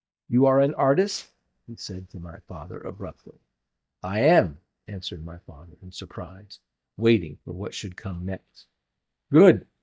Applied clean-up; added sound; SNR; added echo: neural mask model DeepFilterNet 3.